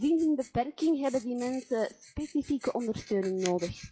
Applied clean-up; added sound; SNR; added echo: classical method log-MMSE.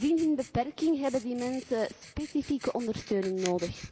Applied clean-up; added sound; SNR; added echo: none; Writing; 18 dB; none.